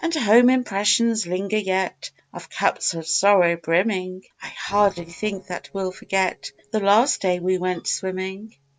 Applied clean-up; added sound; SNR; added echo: neural separator model SepFormer DNS4.